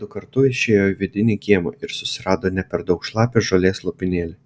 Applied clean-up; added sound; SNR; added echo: none; none; none; none.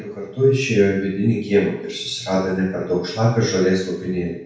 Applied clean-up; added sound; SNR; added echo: none; none; none; reverberation time 0.7 s.